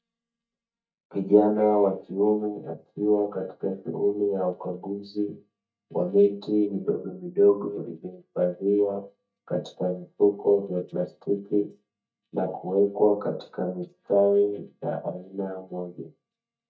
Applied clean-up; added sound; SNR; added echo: neural mask model DeepFilterNet 3.